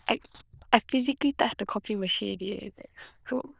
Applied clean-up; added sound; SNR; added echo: neural diffusion model UNIVERSE++.